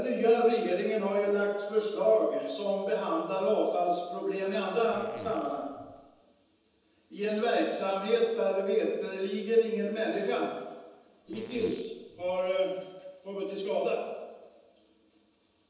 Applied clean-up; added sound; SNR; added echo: none; Fart; 19 dB; reverberation time 1.1 s.